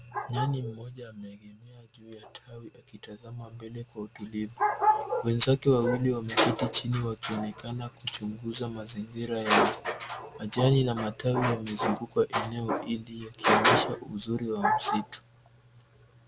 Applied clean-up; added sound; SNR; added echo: none; none; none; none.